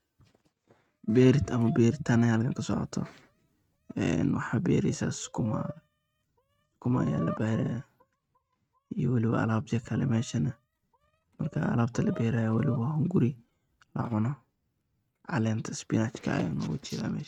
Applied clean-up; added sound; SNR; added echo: neural mask model RNNoise.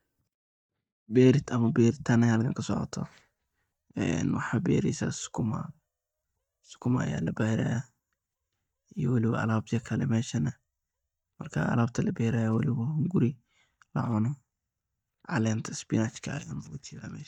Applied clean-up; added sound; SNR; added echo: neural mask model DeepFilterNet 3.